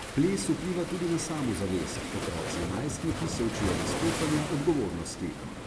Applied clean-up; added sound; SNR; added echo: none; Waves, surf; 4 dB; none.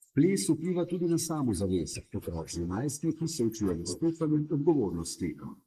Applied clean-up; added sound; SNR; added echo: neural mask model Resemble Enhance denoiser.